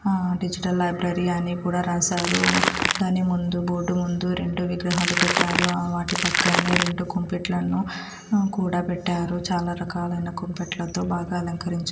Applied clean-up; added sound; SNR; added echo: none; Crackle; -1 dB; reverberation time 2.5 s.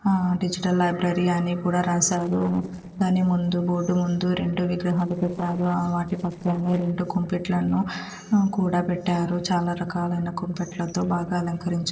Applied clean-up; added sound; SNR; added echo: neural separator model SepFormer DNS4.